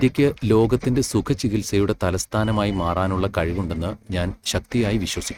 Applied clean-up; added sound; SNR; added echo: neural mask model RNNoise.